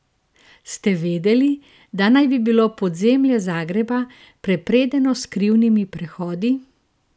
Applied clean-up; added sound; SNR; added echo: none; none; none; none.